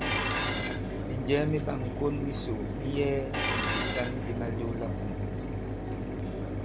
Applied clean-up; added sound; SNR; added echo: none; Dishes, pots, and pans + Mechanisms; -2 dB; none.